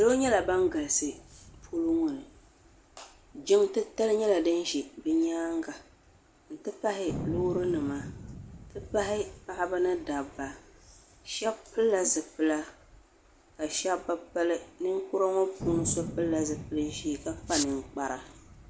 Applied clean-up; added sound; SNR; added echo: none; Thunder; 14 dB; none.